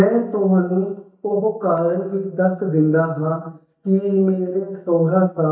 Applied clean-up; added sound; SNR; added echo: neural mask model DeepFilterNet 3.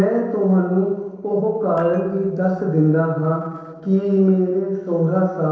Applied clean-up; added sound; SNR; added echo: neural separator model SepFormer DNS4.